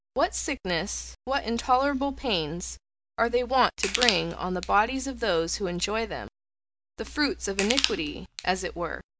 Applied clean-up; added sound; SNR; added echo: none; Crushing; 5 dB; none.